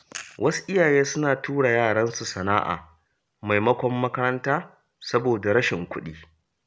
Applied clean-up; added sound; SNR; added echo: none; none; none; none.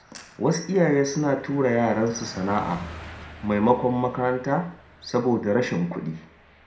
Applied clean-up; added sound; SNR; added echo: none; Car passing by; 19 dB; reverberation time 0.4 s.